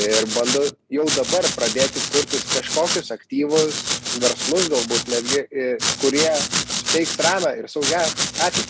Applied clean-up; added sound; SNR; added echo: none; Domestic sounds, home sounds; 2 dB; none.